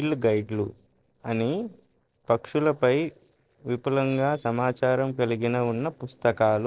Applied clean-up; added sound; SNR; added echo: neural separator model SepFormer DNS4.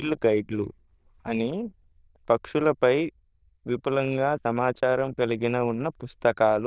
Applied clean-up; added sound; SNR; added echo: neural diffusion model UNIVERSE++.